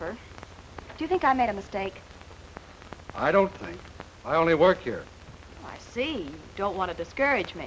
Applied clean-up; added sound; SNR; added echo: none; none; none; none.